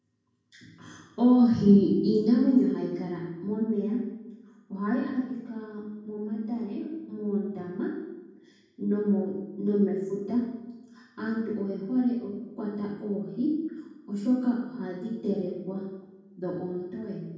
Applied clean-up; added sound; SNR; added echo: none; none; none; reverberation time 1.1 s.